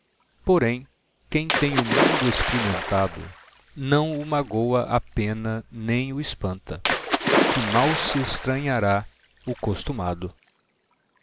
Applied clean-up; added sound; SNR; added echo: none; Splash, splatter; 3 dB; none.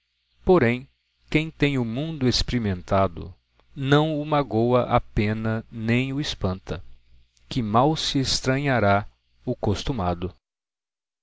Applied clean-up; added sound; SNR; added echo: none; none; none; none.